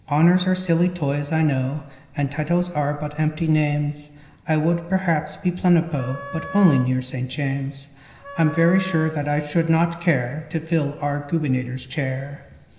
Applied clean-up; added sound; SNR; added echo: none; Wind instrument, woodwind instrument; 14 dB; reverberation time 0.9 s.